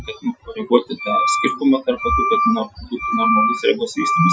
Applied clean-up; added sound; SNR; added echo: classical method Wiener filter.